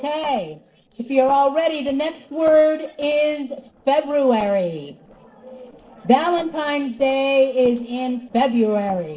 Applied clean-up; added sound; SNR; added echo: neural separator model SepFormer DNS4.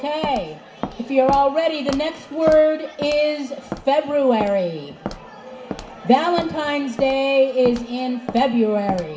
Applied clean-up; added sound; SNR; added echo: none; Walk, footsteps; 14 dB; reverberation time 0.3 s.